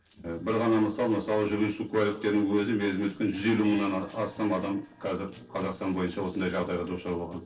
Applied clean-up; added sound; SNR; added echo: neural separator model SepFormer DNS4.